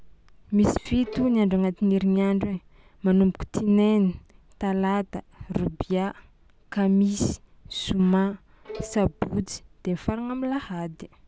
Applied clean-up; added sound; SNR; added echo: none; Bowed string instrument; 19 dB; none.